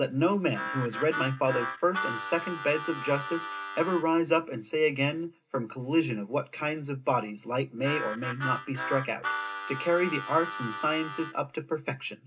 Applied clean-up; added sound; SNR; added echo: none; Harmonica; 6 dB; reverberation time 0.2 s.